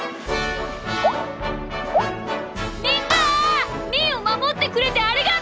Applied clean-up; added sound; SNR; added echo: none; none; none; none.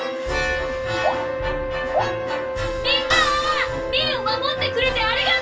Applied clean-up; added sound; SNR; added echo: none; Wind instrument, woodwind instrument; 4 dB; reverberation time 0.2 s.